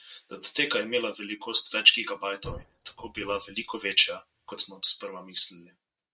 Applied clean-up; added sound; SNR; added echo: neural mask model RNNoise.